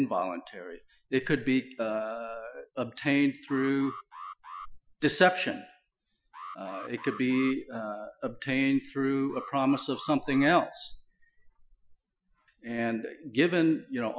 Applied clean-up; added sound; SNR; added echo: classical method Wiener filter.